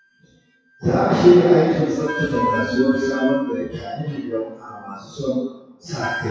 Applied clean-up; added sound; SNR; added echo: classical method WPE with log-MMSE.